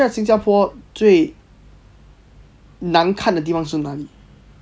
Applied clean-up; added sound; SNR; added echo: none; none; none; none.